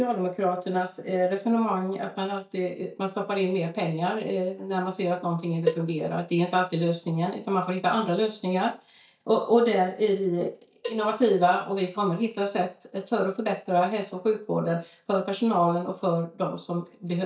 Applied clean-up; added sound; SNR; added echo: neural mask model DeepFilterNet 3.